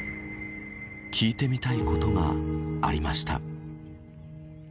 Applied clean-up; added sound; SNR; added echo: none; none; none; none.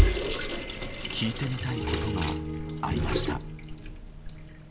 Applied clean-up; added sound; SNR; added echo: none; Sink (filling or washing) / Water tap, faucet; -3 dB; none.